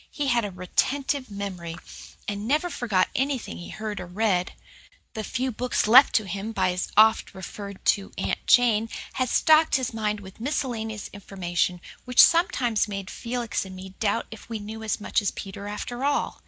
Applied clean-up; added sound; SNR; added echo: none; none; none; none.